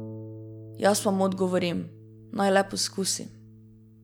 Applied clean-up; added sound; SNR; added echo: none; Harp; 16 dB; none.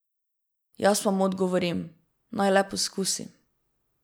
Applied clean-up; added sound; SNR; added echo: none; none; none; none.